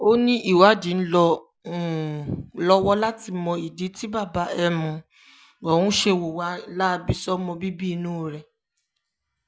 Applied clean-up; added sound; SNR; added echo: none; none; none; none.